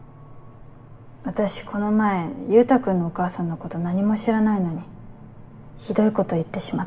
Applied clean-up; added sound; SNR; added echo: none; none; none; reverberation time 1.9 s.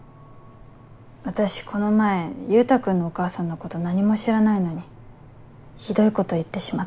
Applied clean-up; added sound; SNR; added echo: none; none; none; none.